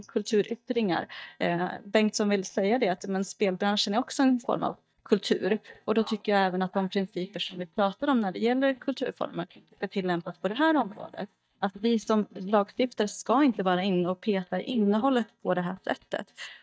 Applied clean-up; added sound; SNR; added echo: neural mask model DeepFilterNet 3.